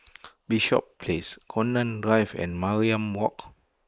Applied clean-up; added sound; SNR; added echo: neural mask model Resemble Enhance denoiser.